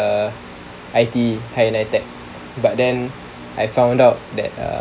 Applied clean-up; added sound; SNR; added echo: none; none; none; none.